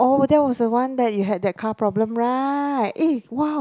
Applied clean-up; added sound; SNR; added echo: none; none; none; none.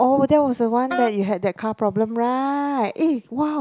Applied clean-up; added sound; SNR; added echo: none; Wind instrument, woodwind instrument; 10 dB; none.